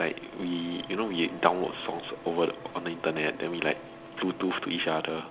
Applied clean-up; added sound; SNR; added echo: none; Printer; 16 dB; none.